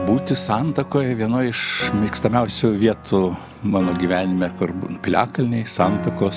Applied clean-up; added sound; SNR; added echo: none; Piano; 11 dB; none.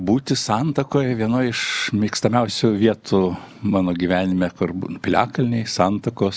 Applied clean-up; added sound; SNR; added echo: none; none; none; none.